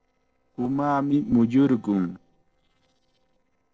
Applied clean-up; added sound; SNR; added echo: neural separator model SepFormer DNS4.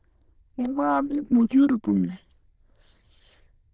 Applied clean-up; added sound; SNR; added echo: neural diffusion model UNIVERSE++.